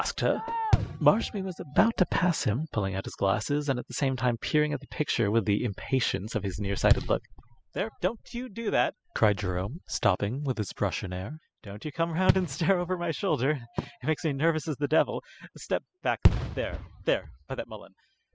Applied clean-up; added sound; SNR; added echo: classical method spectral subtraction.